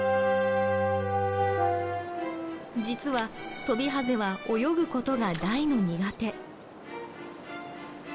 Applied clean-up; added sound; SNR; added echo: none; none; none; none.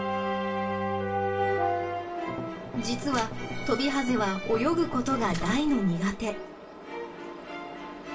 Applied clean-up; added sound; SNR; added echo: none; Strum; 10 dB; reverberation time 0.2 s.